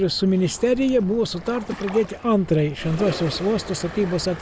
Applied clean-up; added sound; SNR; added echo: none; none; none; none.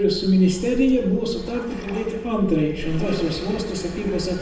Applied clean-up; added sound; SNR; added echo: none; none; none; reverberation time 0.7 s.